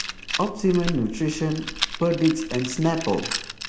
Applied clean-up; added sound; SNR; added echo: none; Rattle; 8 dB; none.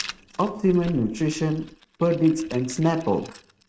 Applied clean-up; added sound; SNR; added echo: neural mask model RNNoise.